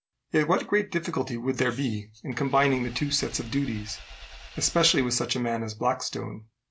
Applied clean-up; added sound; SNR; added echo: none; Engine / Vehicle; 18 dB; none.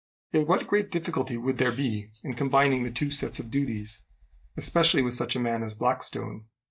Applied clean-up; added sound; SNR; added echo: neural mask model DeepFilterNet 3.